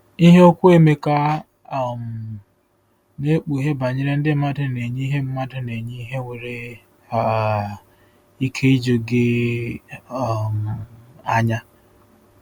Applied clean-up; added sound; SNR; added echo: none; none; none; none.